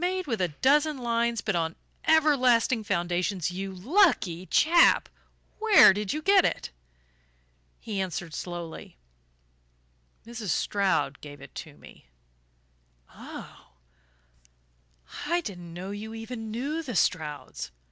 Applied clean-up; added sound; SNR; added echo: none; none; none; none.